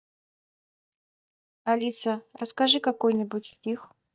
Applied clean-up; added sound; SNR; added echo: neural mask model DeepFilterNet 3.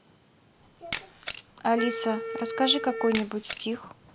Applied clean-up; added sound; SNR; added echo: none; Wind instrument, woodwind instrument + Camera; 6 dB; none.